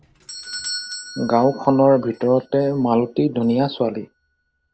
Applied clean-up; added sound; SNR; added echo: none; Doorbell; 16 dB; none.